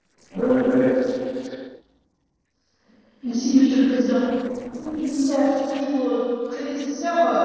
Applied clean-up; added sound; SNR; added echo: neural separator model SepFormer DNS4.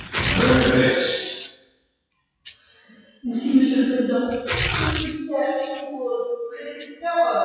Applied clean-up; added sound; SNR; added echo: classical method WPE with log-MMSE.